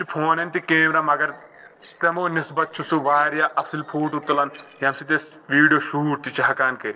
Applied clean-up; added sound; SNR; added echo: neural separator model SepFormer DNS4.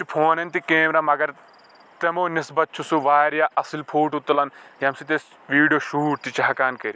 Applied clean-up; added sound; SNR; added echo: none; none; none; none.